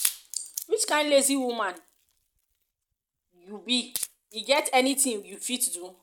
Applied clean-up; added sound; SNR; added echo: neural mask model RNNoise.